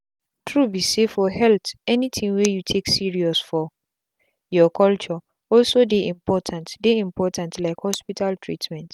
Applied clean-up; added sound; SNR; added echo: none; none; none; none.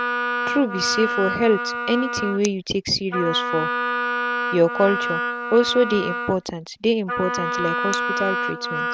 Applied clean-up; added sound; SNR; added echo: none; Wind instrument, woodwind instrument; 2 dB; none.